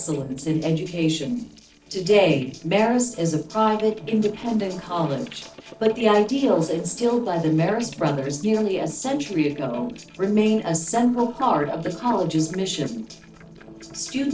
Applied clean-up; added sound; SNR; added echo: neural separator model SepFormer DNS4.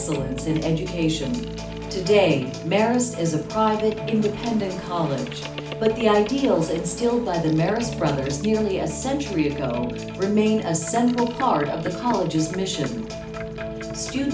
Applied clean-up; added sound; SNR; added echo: none; Boat, Water vehicle; 18 dB; reverberation time 0.4 s.